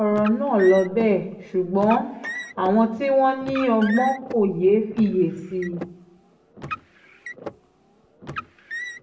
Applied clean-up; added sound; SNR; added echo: none; Car; 14 dB; reverberation time 0.6 s.